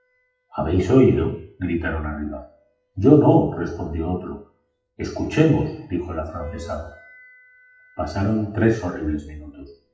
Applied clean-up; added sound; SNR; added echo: classical method WPE with log-MMSE.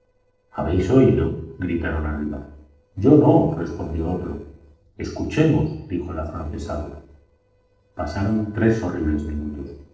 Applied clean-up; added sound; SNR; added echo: neural separator model SepFormer DNS4.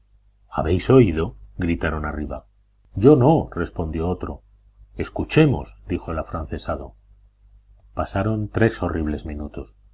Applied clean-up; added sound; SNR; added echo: none; none; none; none.